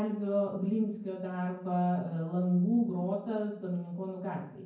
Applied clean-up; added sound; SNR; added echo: none; none; none; reverberation time 0.9 s.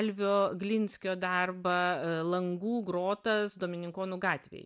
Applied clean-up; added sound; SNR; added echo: none; none; none; none.